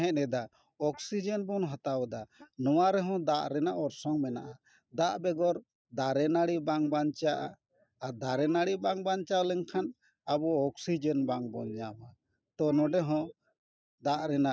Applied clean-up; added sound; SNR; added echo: neural mask model Resemble Enhance denoiser.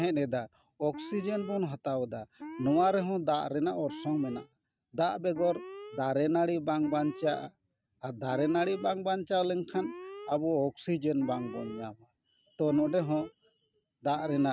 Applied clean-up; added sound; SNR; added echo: neural mask model RNNoise.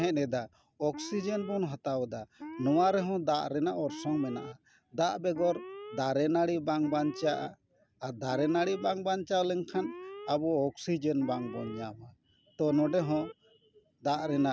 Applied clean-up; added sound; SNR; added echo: none; Alarm; 15 dB; none.